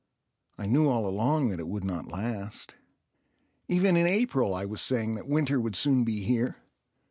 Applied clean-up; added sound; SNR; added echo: none; none; none; none.